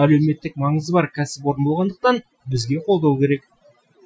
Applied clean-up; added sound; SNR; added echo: classical method Wiener filter.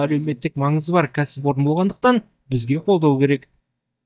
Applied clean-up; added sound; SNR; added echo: neural mask model DeepFilterNet 3.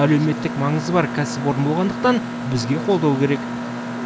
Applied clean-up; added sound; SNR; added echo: none; Mechanisms; 6 dB; none.